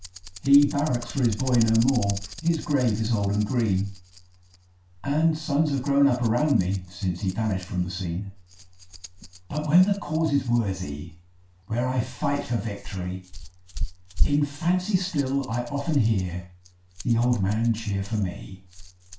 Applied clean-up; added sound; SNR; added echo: none; Rattle; 9 dB; reverberation time 0.3 s.